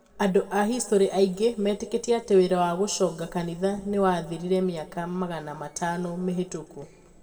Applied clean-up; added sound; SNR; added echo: none; none; none; reverberation time 1.5 s.